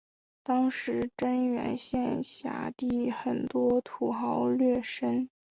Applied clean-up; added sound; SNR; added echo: none; none; none; none.